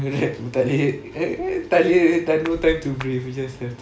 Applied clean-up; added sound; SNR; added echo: none; Clapping; 16 dB; none.